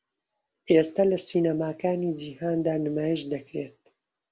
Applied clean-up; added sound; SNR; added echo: none; none; none; none.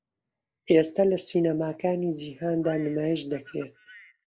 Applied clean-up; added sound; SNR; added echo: neural mask model Resemble Enhance denoiser.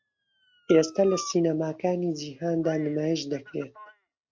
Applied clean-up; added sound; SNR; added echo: neural mask model RNNoise.